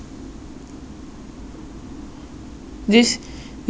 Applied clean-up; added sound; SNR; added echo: none; none; none; none.